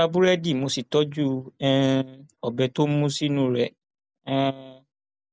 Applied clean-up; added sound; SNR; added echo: none; none; none; none.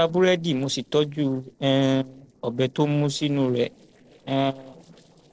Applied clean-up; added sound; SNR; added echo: neural separator model SepFormer DNS4.